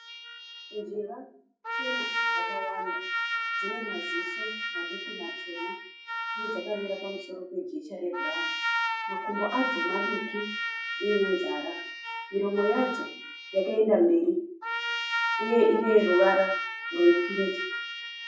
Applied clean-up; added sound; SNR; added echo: classical method WPE with log-MMSE.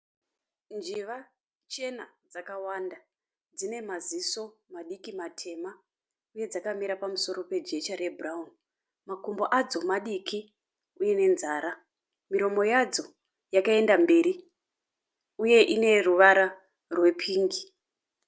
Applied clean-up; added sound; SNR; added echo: none; none; none; none.